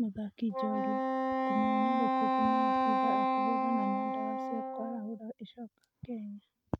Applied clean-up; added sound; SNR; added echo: neural mask model RNNoise.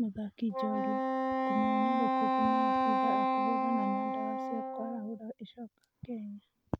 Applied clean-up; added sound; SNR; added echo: none; Wind instrument, woodwind instrument; -5 dB; none.